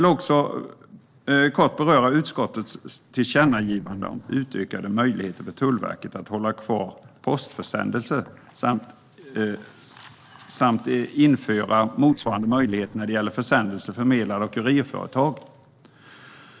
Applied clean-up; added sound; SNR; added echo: neural separator model SepFormer DNS4.